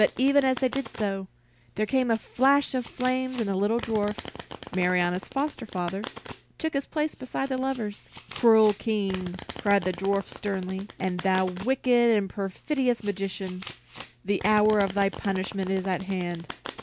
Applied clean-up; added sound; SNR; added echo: none; Domestic sounds, home sounds; 15 dB; none.